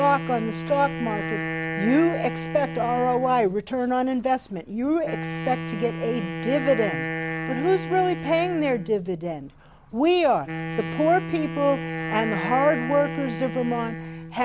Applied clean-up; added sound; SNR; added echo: none; Wind instrument, woodwind instrument; 7 dB; none.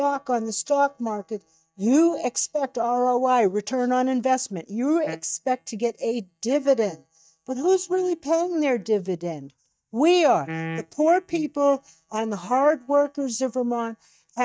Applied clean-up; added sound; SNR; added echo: neural mask model DeepFilterNet 3.